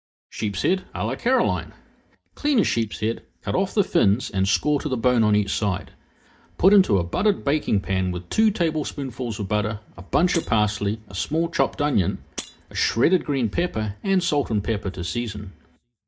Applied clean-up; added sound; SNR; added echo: neural mask model DeepFilterNet 3.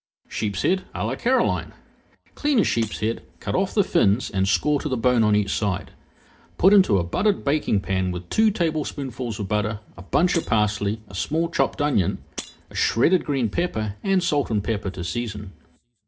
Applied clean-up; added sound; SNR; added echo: neural separator model SepFormer DNS4.